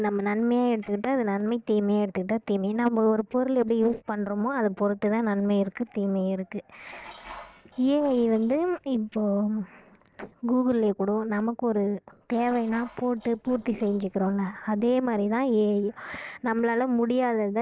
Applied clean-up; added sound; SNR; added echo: neural separator model SepFormer DNS4.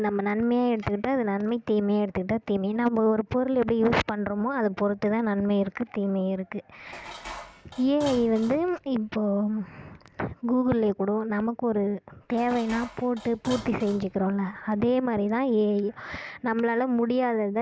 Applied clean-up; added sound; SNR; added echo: none; Dishes, pots, and pans; 18 dB; none.